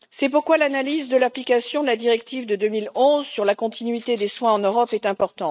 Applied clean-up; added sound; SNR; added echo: neural mask model RNNoise.